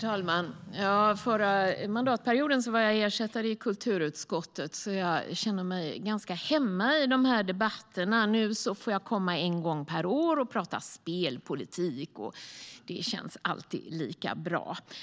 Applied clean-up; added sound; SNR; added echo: none; none; none; none.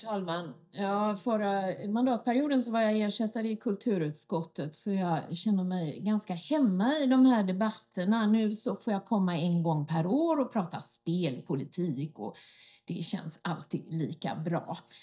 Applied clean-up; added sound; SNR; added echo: neural mask model DeepFilterNet 3.